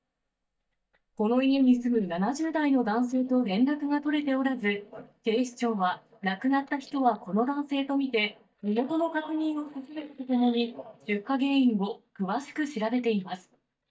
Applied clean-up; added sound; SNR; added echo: neural mask model DeepFilterNet 3.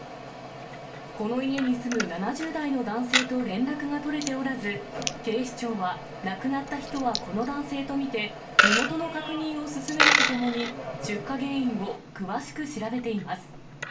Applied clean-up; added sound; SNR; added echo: none; Coin (dropping); 1 dB; reverberation time 0.3 s.